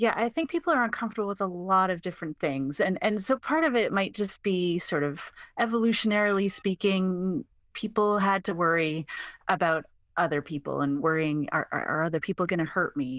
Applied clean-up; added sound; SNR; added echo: neural diffusion model UNIVERSE++.